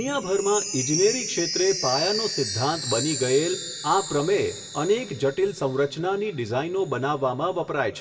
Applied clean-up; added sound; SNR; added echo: none; Chime; 7 dB; reverberation time 0.8 s.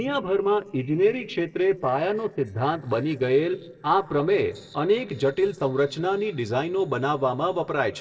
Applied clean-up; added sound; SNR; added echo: neural separator model SepFormer DNS4.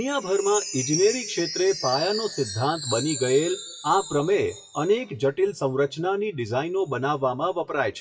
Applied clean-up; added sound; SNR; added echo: classical method WPE with log-MMSE.